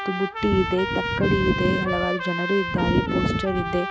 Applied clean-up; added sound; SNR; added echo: none; Trumpet; 5 dB; none.